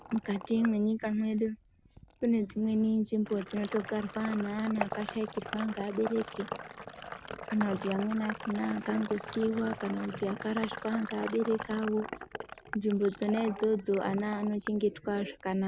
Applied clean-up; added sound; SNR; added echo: none; Sink (filling or washing); 11 dB; none.